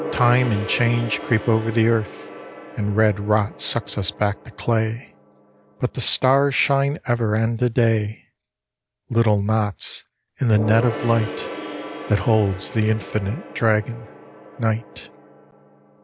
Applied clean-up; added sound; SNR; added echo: none; Gong; 14 dB; none.